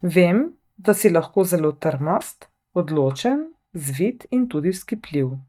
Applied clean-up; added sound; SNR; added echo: neural mask model DeepFilterNet 3.